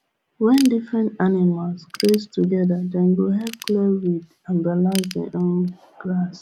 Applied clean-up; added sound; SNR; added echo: none; Ratchet, pawl / Tools; 19 dB; none.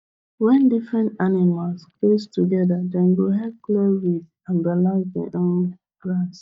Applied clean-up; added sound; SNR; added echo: neural mask model DeepFilterNet 3.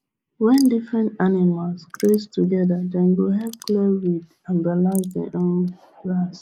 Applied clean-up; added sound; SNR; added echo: neural mask model Resemble Enhance denoiser.